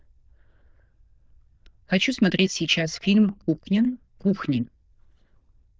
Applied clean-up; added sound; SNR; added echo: neural diffusion model UNIVERSE++.